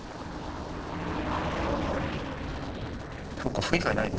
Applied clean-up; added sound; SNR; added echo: neural separator model SepFormer DNS4.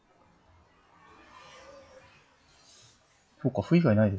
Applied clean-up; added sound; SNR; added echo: classical method log-MMSE.